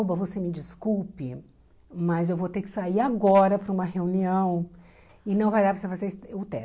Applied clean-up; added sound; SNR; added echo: none; none; none; none.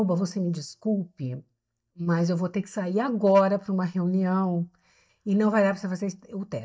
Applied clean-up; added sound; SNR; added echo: neural mask model DeepFilterNet 3.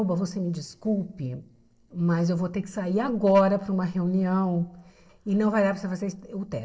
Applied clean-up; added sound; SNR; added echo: neural separator model SepFormer DNS4.